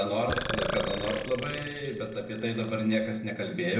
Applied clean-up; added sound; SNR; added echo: none; Burping, eructation; 5 dB; reverberation time 0.8 s.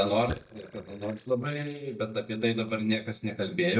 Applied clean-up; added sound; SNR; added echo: neural mask model DeepFilterNet 3.